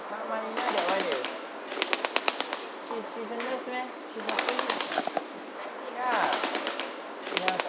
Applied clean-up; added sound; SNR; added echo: none; Bird; -4 dB; none.